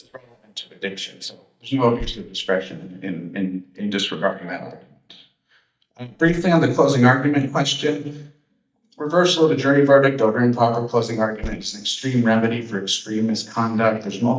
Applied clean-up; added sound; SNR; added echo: neural mask model DeepFilterNet 3.